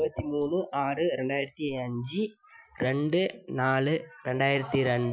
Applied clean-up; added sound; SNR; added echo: classical method Wiener filter.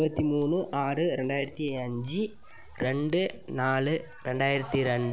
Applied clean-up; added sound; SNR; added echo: none; Zipper (clothing); 19 dB; none.